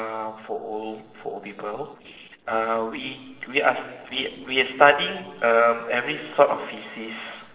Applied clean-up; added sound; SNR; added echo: neural separator model SepFormer DNS4.